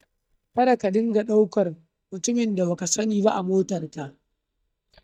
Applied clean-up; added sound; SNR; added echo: neural mask model DeepFilterNet 3.